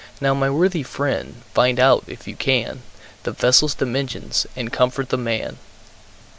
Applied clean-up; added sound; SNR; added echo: none; none; none; none.